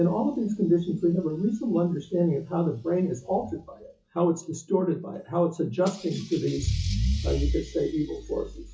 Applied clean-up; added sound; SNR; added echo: classical method WPE with log-MMSE.